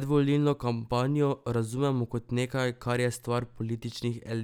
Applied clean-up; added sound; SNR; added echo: none; none; none; none.